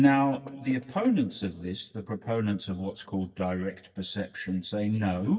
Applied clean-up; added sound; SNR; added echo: neural mask model DeepFilterNet 3.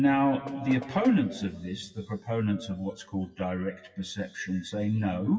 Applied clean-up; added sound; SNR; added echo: classical method WPE with log-MMSE.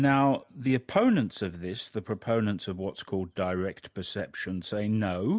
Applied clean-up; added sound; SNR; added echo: none; none; none; none.